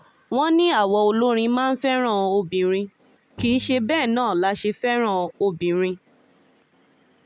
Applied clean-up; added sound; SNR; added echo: none; Bowed string instrument; 18 dB; none.